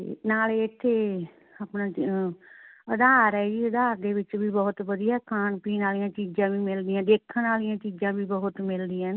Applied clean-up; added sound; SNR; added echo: none; none; none; none.